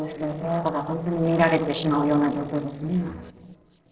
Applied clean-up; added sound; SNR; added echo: neural separator model SepFormer DNS4.